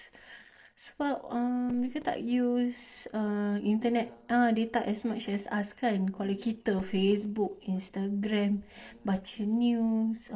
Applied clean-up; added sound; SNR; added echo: neural separator model SepFormer DNS4.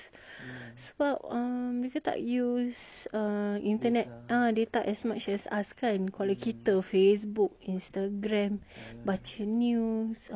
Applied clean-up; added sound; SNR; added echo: none; none; none; none.